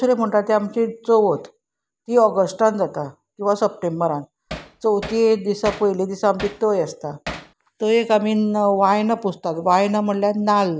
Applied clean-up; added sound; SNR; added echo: none; Hammer; 16 dB; none.